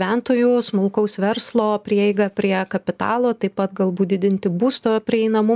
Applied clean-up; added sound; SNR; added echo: none; none; none; none.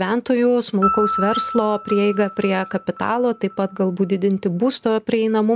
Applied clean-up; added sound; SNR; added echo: none; Piano; 10 dB; none.